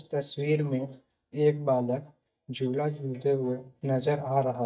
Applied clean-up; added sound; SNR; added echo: neural mask model DeepFilterNet 3.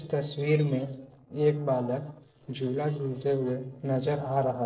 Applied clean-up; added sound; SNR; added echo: neural separator model SepFormer DNS4.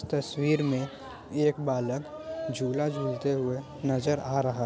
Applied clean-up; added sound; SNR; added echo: none; none; none; none.